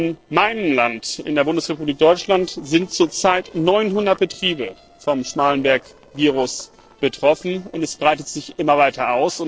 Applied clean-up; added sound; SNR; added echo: neural separator model SepFormer DNS4.